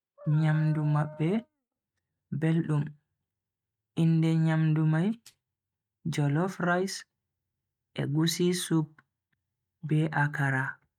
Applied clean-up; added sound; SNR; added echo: neural mask model RNNoise.